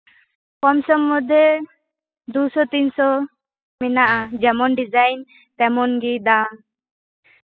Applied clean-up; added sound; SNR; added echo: classical method spectral subtraction.